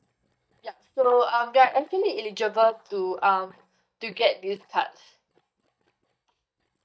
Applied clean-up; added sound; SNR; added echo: neural mask model DeepFilterNet 3.